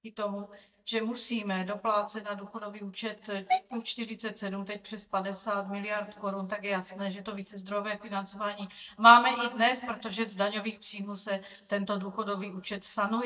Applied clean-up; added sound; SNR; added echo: neural mask model DeepFilterNet 3.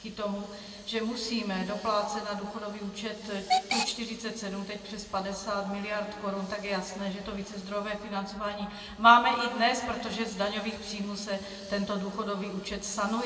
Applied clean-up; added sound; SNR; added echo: none; Hiss / Alarm / Train; 11 dB; reverberation time 1.9 s.